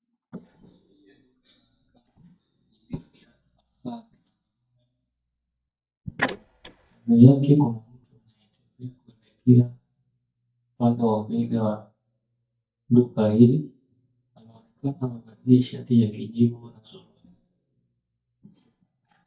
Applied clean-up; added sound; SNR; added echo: neural mask model DeepFilterNet 3.